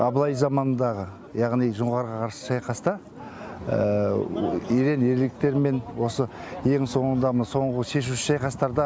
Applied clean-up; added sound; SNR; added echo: none; none; none; none.